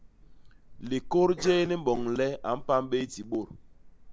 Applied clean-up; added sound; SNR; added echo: none; Cough; 14 dB; none.